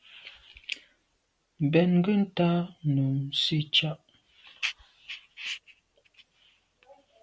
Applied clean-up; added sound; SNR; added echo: none; none; none; none.